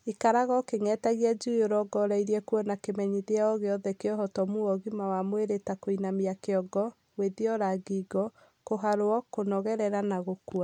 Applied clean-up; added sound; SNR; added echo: none; none; none; none.